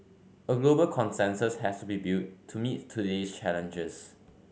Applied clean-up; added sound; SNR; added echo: none; none; none; none.